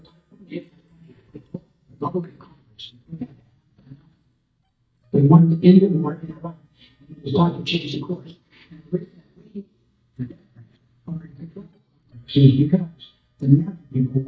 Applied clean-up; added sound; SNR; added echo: neural mask model DeepFilterNet 3.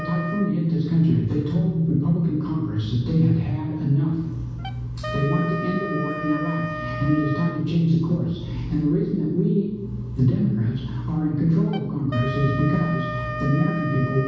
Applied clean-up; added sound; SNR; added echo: none; Wind instrument, woodwind instrument; 13 dB; reverberation time 1.2 s.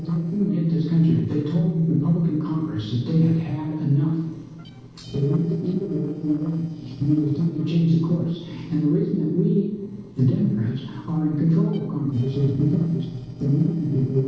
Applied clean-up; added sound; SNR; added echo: neural separator model SepFormer DNS4.